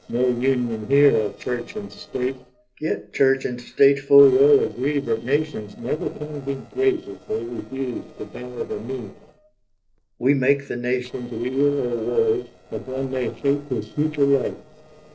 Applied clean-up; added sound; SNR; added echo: neural separator model SepFormer DNS4.